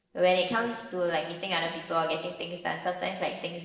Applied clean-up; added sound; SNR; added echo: neural separator model SepFormer DNS4.